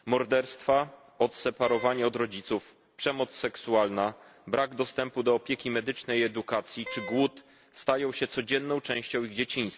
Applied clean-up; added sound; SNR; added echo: none; Wind instrument, woodwind instrument; 13 dB; none.